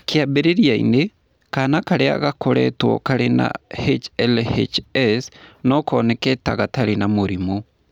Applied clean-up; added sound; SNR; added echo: none; none; none; none.